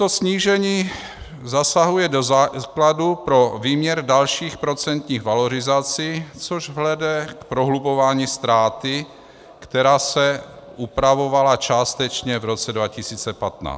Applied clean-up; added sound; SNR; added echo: none; none; none; none.